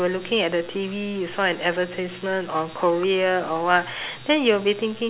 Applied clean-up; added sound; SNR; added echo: none; none; none; none.